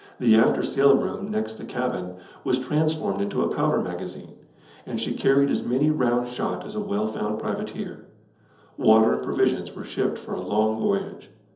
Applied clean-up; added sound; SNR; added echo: none; none; none; reverberation time 1.2 s.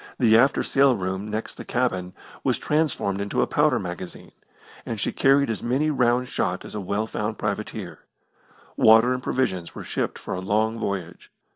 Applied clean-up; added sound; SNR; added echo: none; none; none; none.